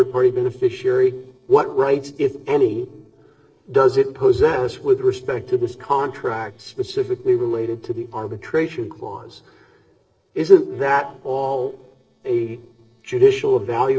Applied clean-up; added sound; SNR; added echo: neural separator model SepFormer DNS4.